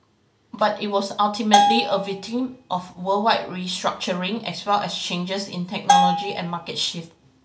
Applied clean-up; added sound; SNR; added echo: none; Bell; -2 dB; none.